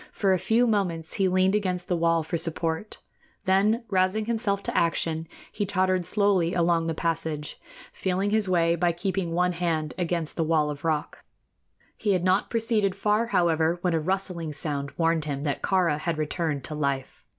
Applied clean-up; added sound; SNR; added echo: none; none; none; none.